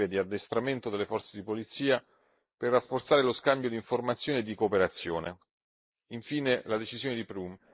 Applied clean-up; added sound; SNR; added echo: neural mask model Resemble Enhance denoiser.